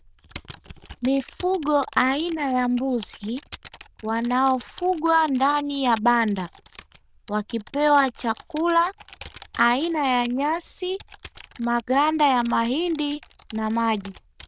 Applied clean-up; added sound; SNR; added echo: neural diffusion model UNIVERSE++.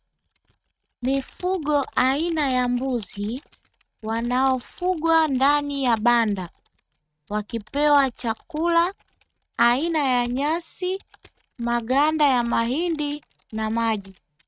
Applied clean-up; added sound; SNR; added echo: neural mask model RNNoise.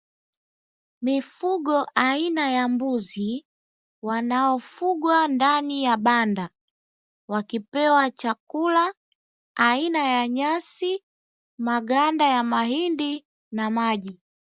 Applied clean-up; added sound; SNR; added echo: none; none; none; none.